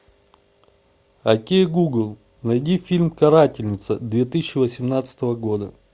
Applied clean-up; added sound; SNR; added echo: none; none; none; none.